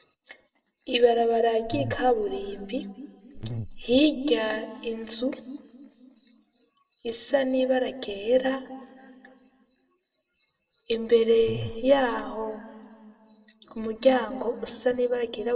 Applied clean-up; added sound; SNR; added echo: none; Buzz; 10 dB; reverberation time 1.6 s.